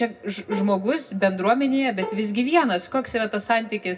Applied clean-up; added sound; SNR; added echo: none; Bowed string instrument; 14 dB; reverberation time 0.2 s.